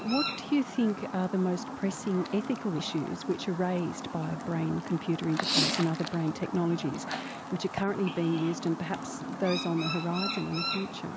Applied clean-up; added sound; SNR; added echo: none; Chirp, tweet; 5 dB; none.